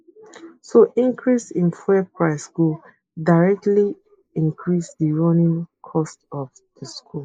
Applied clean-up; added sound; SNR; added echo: neural mask model Resemble Enhance denoiser.